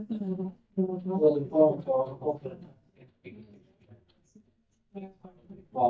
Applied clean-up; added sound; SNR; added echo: neural mask model DeepFilterNet 3.